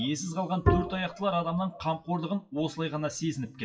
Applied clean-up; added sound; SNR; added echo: classical method WPE with log-MMSE.